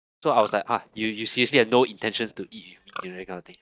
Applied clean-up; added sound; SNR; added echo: neural mask model DeepFilterNet 3.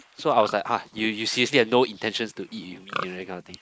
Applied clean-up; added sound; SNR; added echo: neural mask model Resemble Enhance denoiser.